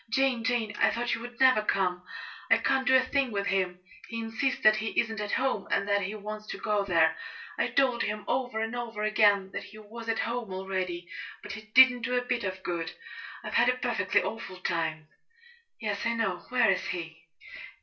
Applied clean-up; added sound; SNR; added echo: none; none; none; reverberation time 0.2 s.